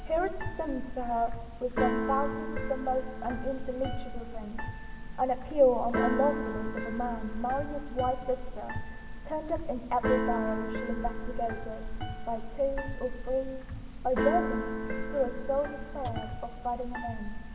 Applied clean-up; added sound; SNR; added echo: none; Keyboard (musical); 2 dB; reverberation time 1.9 s.